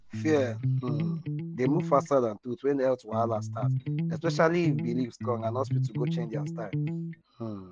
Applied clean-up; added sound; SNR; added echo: none; Electric guitar; 1 dB; none.